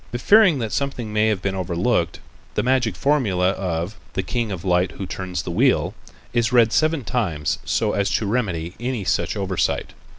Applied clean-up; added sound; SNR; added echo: none; none; none; none.